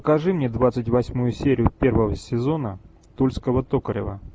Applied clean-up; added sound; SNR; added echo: none; none; none; none.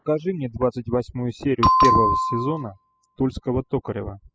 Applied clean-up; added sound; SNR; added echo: classical method spectral subtraction.